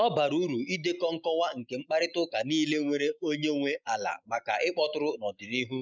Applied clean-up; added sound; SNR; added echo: neural mask model Resemble Enhance denoiser.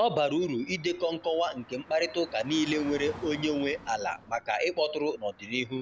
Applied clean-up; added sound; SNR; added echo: none; Traffic noise, roadway noise / Car; 19 dB; none.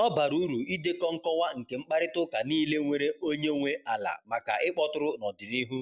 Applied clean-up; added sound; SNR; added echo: none; none; none; none.